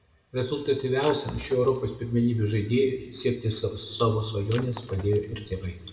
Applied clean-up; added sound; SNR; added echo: none; Shatter; 18 dB; reverberation time 1.5 s.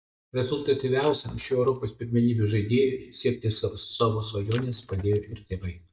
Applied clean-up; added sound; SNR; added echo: neural mask model DeepFilterNet 3.